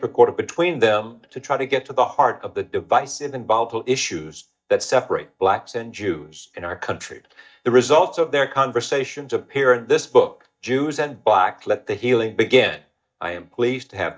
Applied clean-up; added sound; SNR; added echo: neural mask model DeepFilterNet 3.